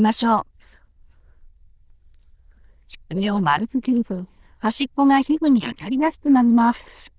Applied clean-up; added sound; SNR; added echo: neural diffusion model UNIVERSE++.